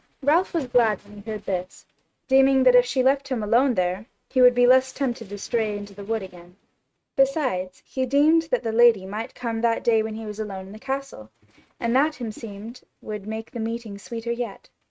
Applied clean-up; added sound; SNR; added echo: neural mask model RNNoise.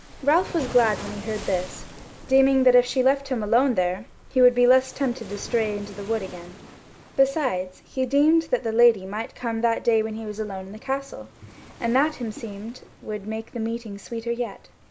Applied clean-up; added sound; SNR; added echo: none; Waves, surf; 18 dB; none.